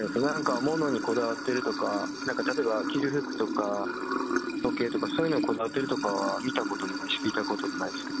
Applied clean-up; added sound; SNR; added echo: none; Sink (filling or washing) / Water; 2 dB; none.